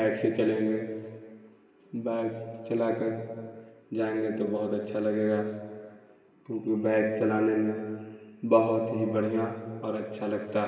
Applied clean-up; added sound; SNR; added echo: none; none; none; reverberation time 1.8 s.